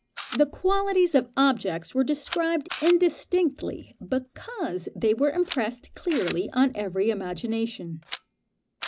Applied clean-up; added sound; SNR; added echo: none; Camera; 17 dB; none.